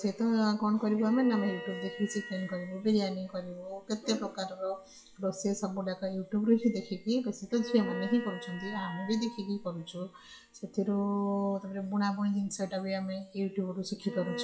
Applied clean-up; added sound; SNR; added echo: classical method WPE with log-MMSE.